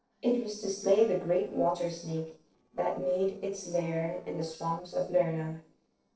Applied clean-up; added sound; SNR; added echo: neural separator model SepFormer DNS4.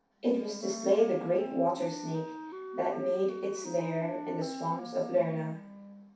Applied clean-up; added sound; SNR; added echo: none; Wind instrument, woodwind instrument; 10 dB; reverberation time 0.6 s.